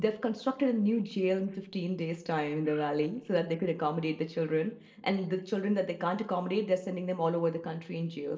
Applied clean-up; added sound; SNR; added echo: neural separator model SepFormer DNS4.